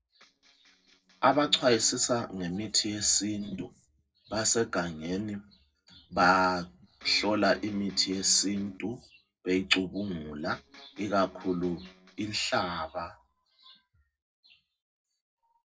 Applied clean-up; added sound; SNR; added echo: neural separator model SepFormer DNS4.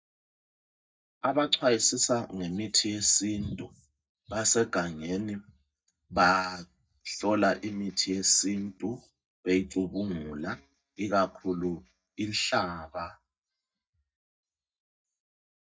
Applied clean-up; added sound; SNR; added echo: neural mask model DeepFilterNet 3.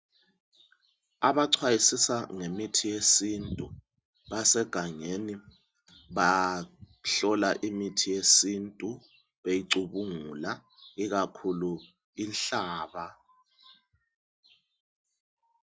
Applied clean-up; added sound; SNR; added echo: none; none; none; none.